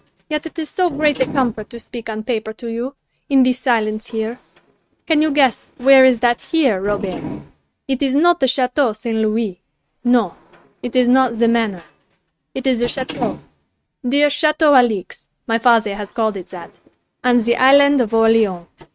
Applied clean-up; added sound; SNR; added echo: neural mask model RNNoise.